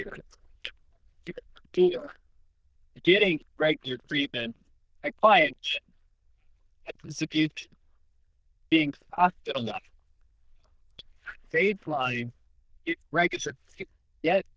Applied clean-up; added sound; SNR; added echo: neural diffusion model UNIVERSE++.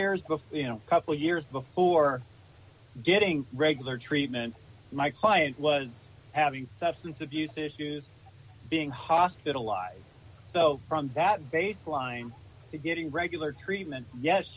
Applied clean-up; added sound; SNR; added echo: none; none; none; none.